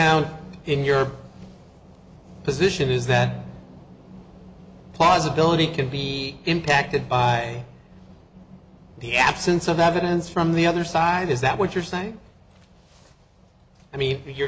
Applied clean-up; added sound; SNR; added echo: none; none; none; none.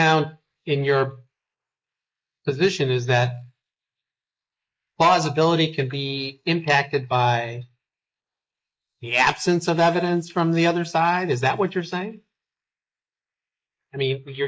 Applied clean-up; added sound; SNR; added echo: neural mask model Resemble Enhance denoiser.